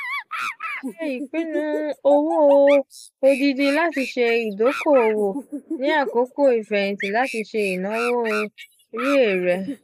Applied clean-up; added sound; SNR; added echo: neural mask model Resemble Enhance denoiser.